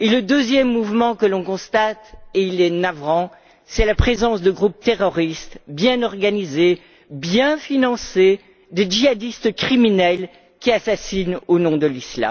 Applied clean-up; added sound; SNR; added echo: none; none; none; none.